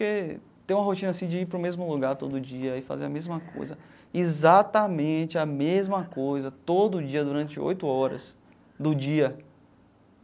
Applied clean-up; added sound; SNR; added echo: none; none; none; none.